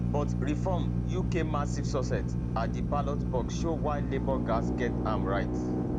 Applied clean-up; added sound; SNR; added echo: none; Drill; -5 dB; none.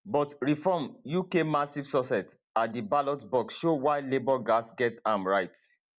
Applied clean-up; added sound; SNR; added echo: none; none; none; none.